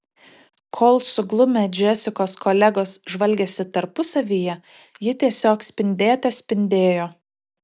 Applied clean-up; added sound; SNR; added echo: none; none; none; none.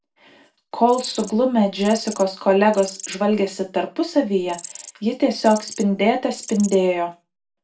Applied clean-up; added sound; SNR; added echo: none; Insect; 18 dB; reverberation time 0.2 s.